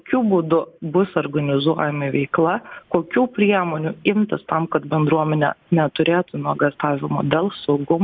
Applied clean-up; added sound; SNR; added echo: neural mask model Resemble Enhance denoiser.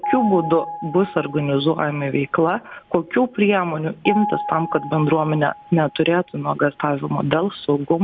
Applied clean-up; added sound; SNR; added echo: none; Piano; 11 dB; none.